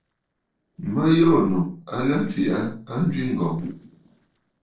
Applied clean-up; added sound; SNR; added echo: neural separator model SepFormer DNS4.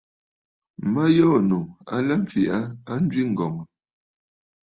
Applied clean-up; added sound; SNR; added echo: none; none; none; none.